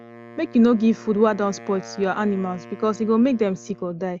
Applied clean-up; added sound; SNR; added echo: none; Wind instrument, woodwind instrument; 20 dB; none.